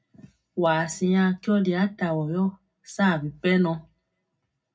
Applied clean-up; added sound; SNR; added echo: none; none; none; reverberation time 0.4 s.